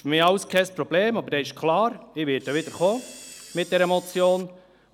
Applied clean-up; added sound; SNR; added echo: none; Camera; 20 dB; none.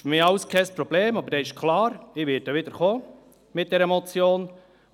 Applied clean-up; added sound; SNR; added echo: none; none; none; none.